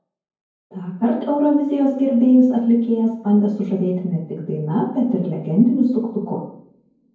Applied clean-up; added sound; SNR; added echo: none; none; none; reverberation time 0.9 s.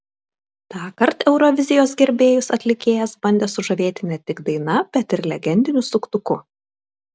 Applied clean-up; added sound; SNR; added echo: none; none; none; none.